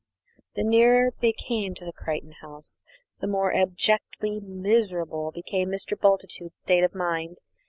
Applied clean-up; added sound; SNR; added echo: none; none; none; none.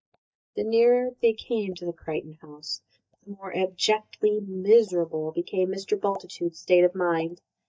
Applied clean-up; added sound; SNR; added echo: neural mask model DeepFilterNet 3.